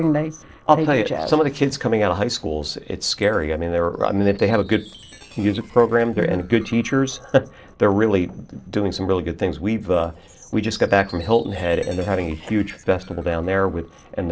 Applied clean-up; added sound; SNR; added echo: neural separator model SepFormer DNS4.